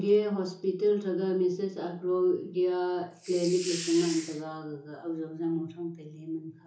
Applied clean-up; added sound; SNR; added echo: none; Hiss; 10 dB; reverberation time 0.8 s.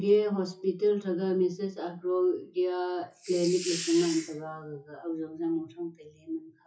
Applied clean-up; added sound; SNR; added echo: classical method WPE with log-MMSE.